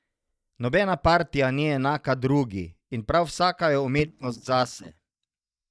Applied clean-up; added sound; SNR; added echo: neural mask model DeepFilterNet 3.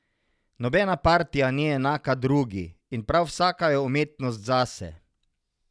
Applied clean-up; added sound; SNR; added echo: none; none; none; none.